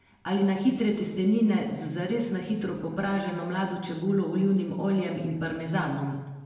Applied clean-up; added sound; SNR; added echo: none; none; none; reverberation time 1.0 s.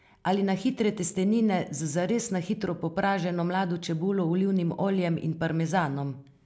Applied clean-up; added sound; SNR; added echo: none; none; none; none.